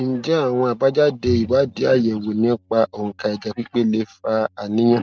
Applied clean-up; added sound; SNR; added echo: neural mask model RNNoise.